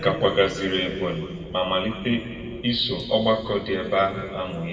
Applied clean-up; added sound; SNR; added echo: none; Fire; 19 dB; reverberation time 2.1 s.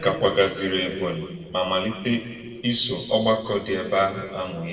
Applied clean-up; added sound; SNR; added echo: neural separator model SepFormer DNS4.